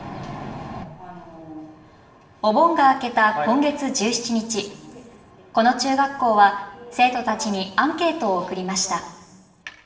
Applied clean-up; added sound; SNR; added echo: none; none; none; reverberation time 1.3 s.